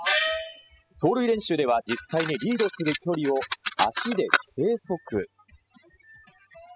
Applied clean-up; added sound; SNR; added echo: classical method spectral subtraction.